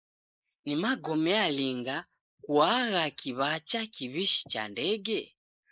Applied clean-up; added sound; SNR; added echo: neural mask model Resemble Enhance denoiser.